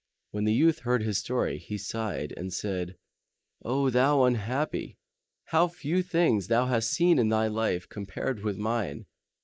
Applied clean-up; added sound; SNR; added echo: neural mask model Resemble Enhance denoiser.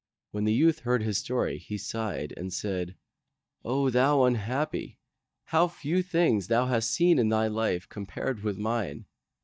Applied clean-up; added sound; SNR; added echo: neural mask model DeepFilterNet 3.